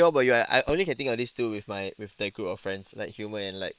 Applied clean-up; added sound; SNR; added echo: neural separator model SepFormer WHAM!.